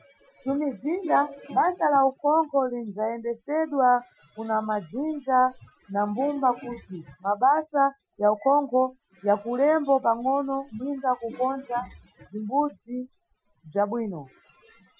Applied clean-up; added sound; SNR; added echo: classical method Wiener filter.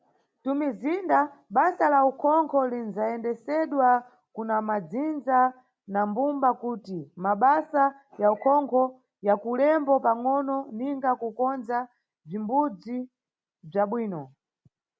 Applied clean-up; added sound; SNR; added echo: none; none; none; none.